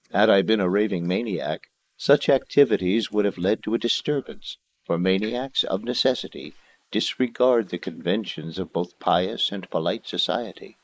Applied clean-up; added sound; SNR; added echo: neural mask model Resemble Enhance denoiser.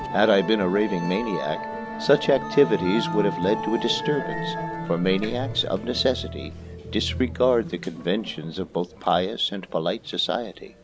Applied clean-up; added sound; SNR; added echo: none; Musical instrument; 8 dB; none.